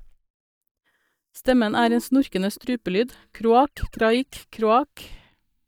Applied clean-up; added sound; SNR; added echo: neural mask model DeepFilterNet 3.